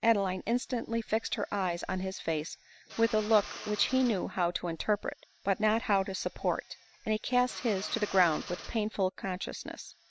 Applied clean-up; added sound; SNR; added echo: none; Drill; 18 dB; none.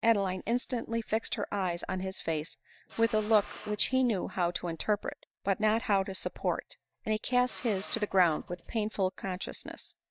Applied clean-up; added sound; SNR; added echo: neural mask model DeepFilterNet 3.